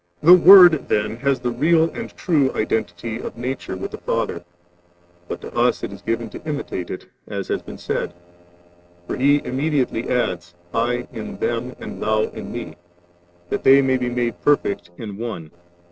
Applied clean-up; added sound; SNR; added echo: neural separator model SepFormer DNS4.